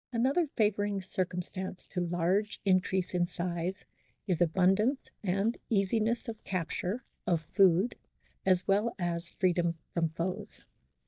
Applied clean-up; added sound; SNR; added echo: neural mask model DeepFilterNet 3.